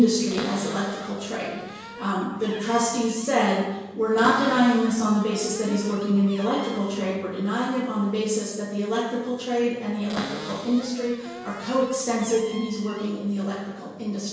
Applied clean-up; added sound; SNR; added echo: none; Cupboard open or close; 14 dB; reverberation time 1.0 s.